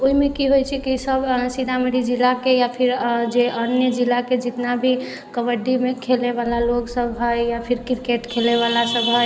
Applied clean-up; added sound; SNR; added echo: none; Boom; 19 dB; none.